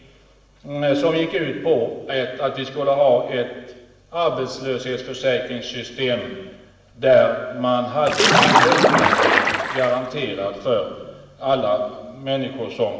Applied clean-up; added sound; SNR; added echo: none; Splash, splatter; -5 dB; reverberation time 1.2 s.